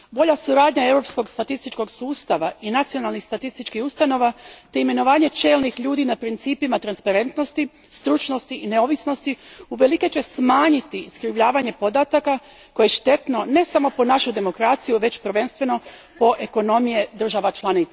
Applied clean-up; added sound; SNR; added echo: none; none; none; none.